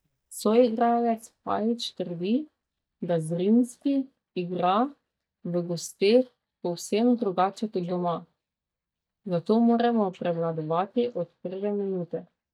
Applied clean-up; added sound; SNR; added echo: neural mask model DeepFilterNet 3.